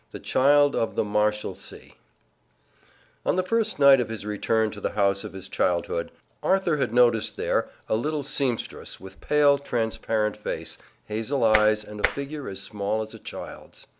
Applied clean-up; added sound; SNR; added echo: none; Tap; 4 dB; none.